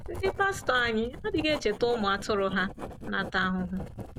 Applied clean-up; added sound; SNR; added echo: none; Writing; 10 dB; none.